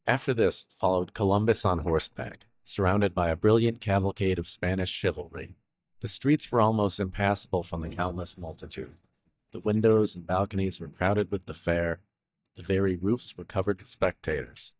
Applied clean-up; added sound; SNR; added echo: neural mask model DeepFilterNet 3.